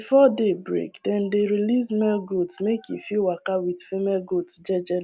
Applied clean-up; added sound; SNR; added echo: none; none; none; none.